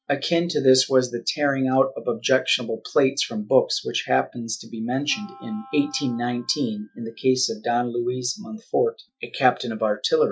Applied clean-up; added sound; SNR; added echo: classical method Wiener filter.